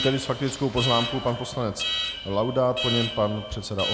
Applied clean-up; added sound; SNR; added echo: none; Alarm; 6 dB; none.